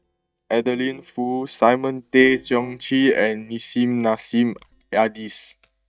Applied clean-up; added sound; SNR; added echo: neural mask model DeepFilterNet 3.